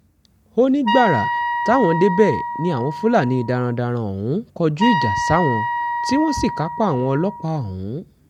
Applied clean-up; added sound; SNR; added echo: none; Wind instrument, woodwind instrument; 4 dB; none.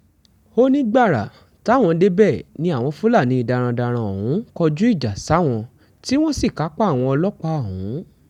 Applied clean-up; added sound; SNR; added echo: none; none; none; none.